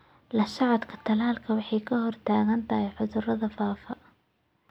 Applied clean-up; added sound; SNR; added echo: none; none; none; none.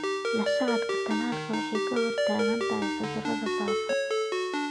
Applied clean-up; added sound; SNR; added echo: none; Ringtone; -5 dB; none.